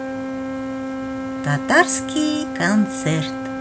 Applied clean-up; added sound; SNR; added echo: none; Wind instrument, woodwind instrument; 5 dB; none.